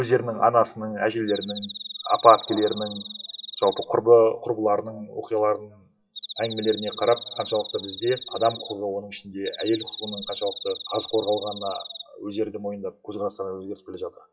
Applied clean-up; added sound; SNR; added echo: classical method WPE with log-MMSE.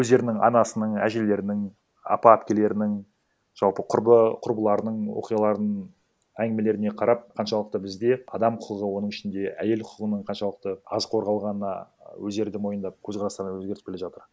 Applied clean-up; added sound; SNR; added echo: none; none; none; none.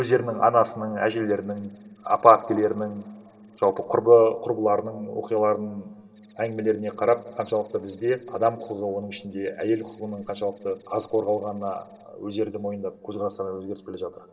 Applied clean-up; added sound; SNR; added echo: neural separator model SepFormer DNS4.